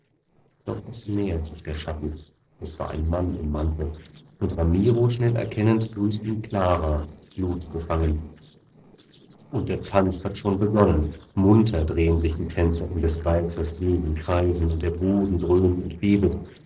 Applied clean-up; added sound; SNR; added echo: neural separator model SepFormer DNS4.